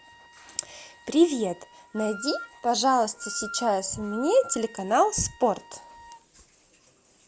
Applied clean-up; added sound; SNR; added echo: none; Wind instrument, woodwind instrument; 17 dB; none.